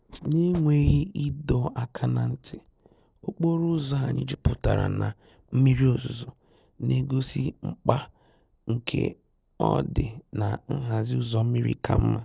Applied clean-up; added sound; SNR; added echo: none; none; none; none.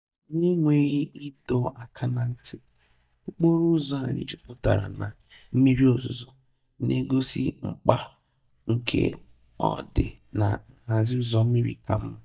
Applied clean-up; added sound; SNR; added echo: neural mask model DeepFilterNet 3.